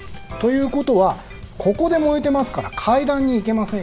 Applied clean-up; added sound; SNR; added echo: none; Fire; 18 dB; none.